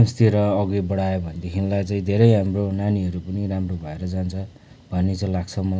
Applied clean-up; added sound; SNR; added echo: none; none; none; none.